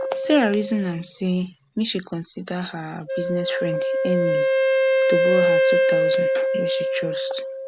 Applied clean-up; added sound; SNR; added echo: none; Wind instrument, woodwind instrument; -4 dB; none.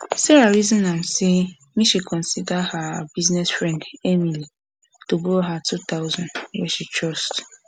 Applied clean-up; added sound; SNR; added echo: none; none; none; none.